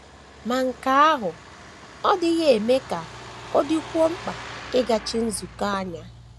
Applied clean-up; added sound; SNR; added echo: none; Truck; 16 dB; none.